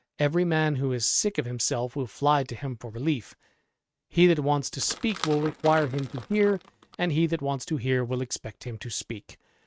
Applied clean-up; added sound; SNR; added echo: neural mask model RNNoise.